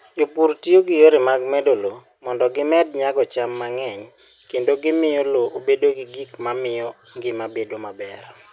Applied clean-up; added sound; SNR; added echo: none; none; none; none.